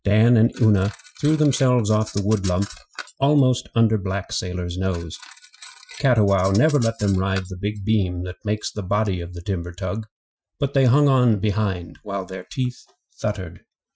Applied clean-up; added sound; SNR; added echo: classical method Wiener filter.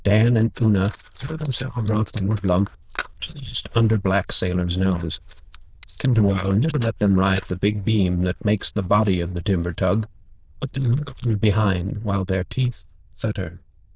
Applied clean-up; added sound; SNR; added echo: neural diffusion model UNIVERSE++.